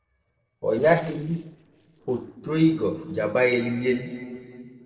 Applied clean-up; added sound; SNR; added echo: neural separator model SepFormer DNS4.